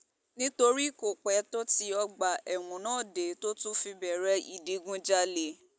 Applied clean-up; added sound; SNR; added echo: none; none; none; none.